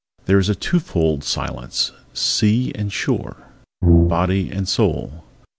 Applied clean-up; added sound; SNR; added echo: none; Brass instrument; -4 dB; none.